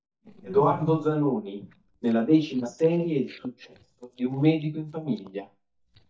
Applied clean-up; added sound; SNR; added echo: neural mask model DeepFilterNet 3.